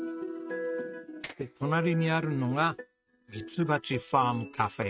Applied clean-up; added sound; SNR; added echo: neural mask model RNNoise.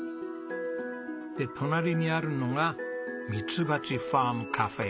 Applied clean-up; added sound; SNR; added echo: none; none; none; none.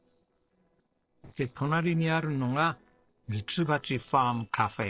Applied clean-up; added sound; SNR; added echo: neural separator model SepFormer DNS4.